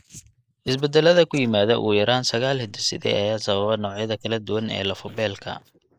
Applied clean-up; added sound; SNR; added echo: neural mask model Resemble Enhance denoiser.